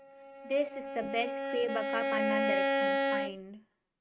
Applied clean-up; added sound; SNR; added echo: neural mask model RNNoise.